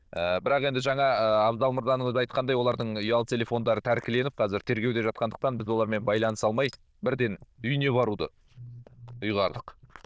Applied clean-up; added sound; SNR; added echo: neural diffusion model UNIVERSE++.